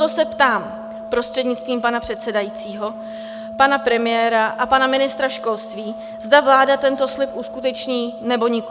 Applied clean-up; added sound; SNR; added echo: none; Organ; 13 dB; none.